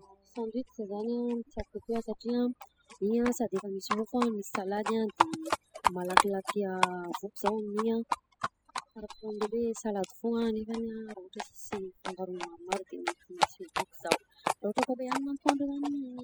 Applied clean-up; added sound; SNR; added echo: classical method spectral subtraction.